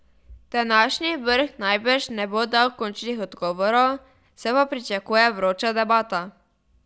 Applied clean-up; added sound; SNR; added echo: none; none; none; none.